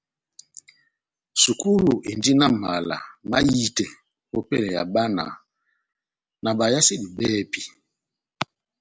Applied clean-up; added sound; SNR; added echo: none; none; none; none.